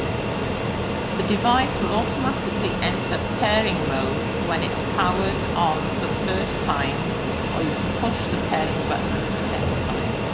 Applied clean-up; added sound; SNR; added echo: none; Fixed-wing aircraft, airplane; -3 dB; none.